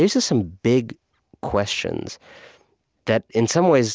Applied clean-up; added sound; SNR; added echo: none; none; none; none.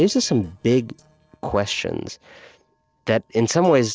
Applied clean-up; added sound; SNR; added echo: neural separator model SepFormer DNS4.